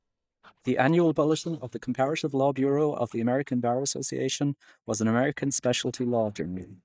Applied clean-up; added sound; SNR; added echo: neural mask model DeepFilterNet 3.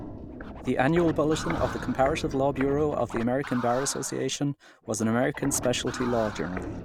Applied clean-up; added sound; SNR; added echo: none; Scratching (performance technique) + Walk, footsteps; 10 dB; none.